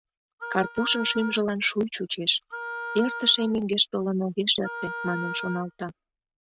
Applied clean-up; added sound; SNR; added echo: neural mask model RNNoise.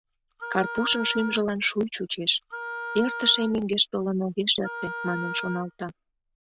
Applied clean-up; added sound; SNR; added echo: none; Wind instrument, woodwind instrument; 10 dB; none.